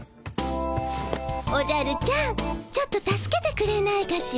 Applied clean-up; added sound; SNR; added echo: none; none; none; none.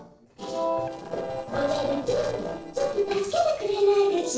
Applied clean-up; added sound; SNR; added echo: neural separator model SepFormer DNS4.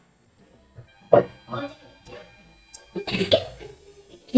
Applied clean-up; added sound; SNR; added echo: neural mask model DeepFilterNet 3.